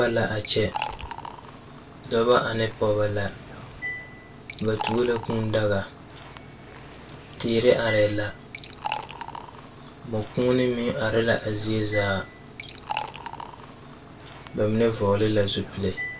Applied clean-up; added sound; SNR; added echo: none; Liquid; 11 dB; reverberation time 0.2 s.